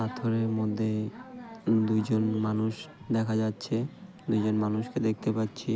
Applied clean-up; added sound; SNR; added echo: none; none; none; none.